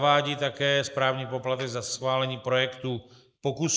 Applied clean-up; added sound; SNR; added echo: neural mask model Resemble Enhance denoiser.